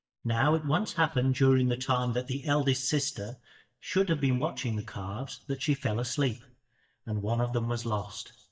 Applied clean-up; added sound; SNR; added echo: neural mask model DeepFilterNet 3.